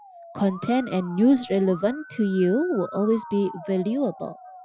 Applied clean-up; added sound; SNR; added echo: classical method Wiener filter.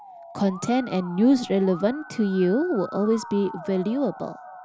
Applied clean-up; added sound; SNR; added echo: none; Musical instrument; 16 dB; none.